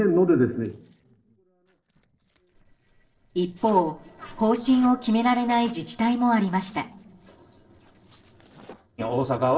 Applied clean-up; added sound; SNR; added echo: neural separator model SepFormer DNS4.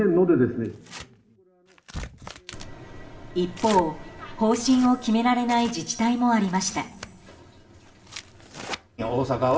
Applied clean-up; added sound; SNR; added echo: none; Tearing; 18 dB; reverberation time 1.3 s.